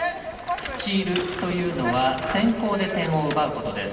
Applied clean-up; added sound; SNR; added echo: none; Bicycle; 13 dB; reverberation time 2.3 s.